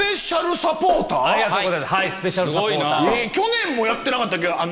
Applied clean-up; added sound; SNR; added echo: none; Snare drum; 15 dB; none.